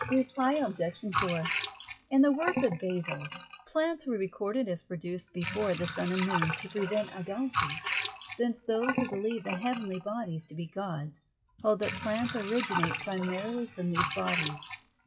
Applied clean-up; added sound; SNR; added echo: classical method WPE with log-MMSE.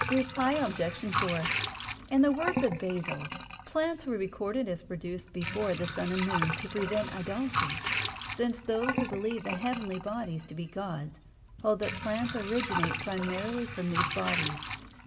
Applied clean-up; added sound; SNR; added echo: none; Sink (filling or washing) / Water; 3 dB; reverberation time 0.6 s.